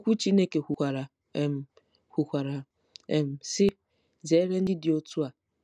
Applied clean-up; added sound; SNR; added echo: none; none; none; none.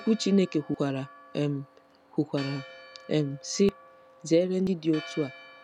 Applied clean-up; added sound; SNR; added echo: none; Church bell; 19 dB; none.